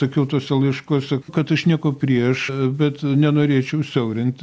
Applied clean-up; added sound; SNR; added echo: none; none; none; none.